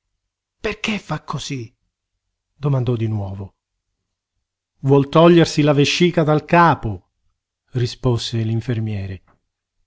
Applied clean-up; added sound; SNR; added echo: none; none; none; none.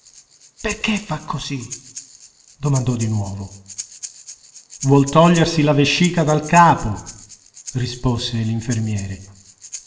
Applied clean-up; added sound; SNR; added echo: none; Breathing; 17 dB; reverberation time 1.0 s.